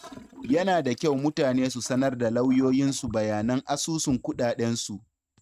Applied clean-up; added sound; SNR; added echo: neural mask model RNNoise.